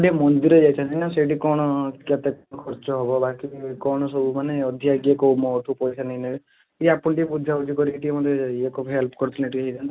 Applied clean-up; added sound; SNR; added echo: none; none; none; none.